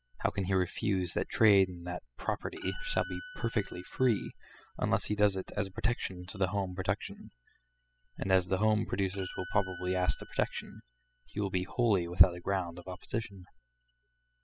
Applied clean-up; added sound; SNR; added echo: classical method spectral subtraction.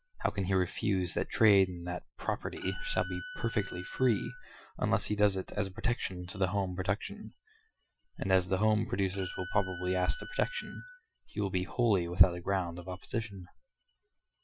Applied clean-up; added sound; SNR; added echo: classical method Wiener filter.